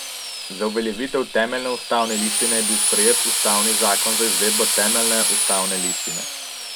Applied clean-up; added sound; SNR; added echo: none; Drill; -3 dB; none.